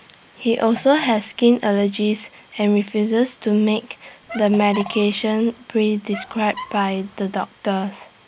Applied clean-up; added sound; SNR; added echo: none; Squeak + Fart; 17 dB; none.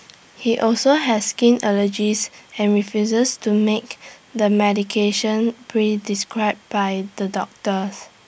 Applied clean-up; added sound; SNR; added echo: none; none; none; none.